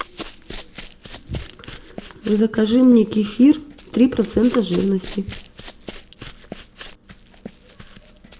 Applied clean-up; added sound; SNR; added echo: none; Run; 16 dB; reverberation time 0.3 s.